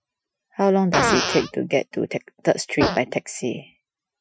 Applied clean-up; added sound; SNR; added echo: classical method Wiener filter.